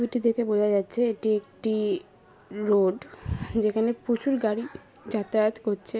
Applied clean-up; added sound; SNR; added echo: none; none; none; none.